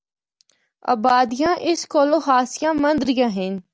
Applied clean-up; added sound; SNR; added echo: none; none; none; none.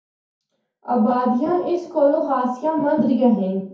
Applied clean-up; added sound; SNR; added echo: none; none; none; reverberation time 0.6 s.